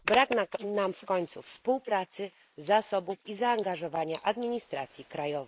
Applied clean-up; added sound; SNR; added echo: neural mask model Resemble Enhance denoiser.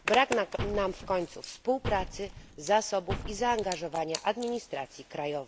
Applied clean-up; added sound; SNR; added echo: none; Zipper (clothing) + Slam; 9 dB; none.